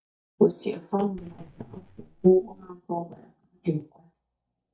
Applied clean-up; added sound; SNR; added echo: neural mask model DeepFilterNet 3.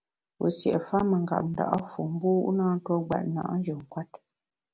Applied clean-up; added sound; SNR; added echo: none; none; none; none.